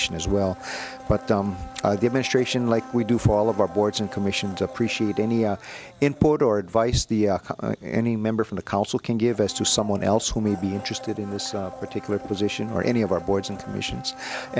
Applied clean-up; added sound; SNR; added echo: none; Domestic sounds, home sounds; 17 dB; none.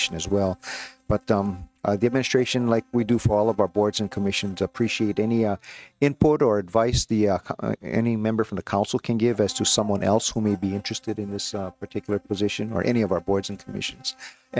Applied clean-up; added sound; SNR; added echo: neural mask model RNNoise.